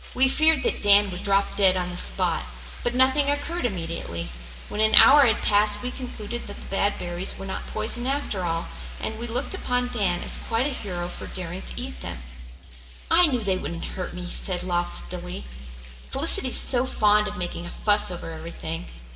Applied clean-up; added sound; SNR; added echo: none; Bathtub (filling or washing); 16 dB; reverberation time 1.5 s.